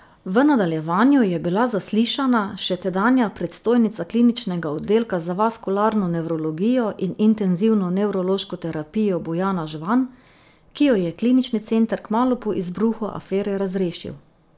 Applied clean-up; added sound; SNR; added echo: none; none; none; none.